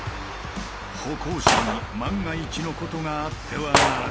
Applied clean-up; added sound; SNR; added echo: none; Gunshot, gunfire; -2 dB; none.